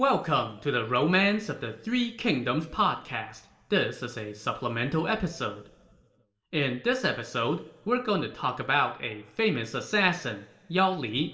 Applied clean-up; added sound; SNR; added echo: none; none; none; reverberation time 1.9 s.